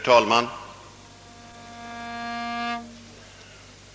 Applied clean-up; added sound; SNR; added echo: none; Bowed string instrument; 9 dB; none.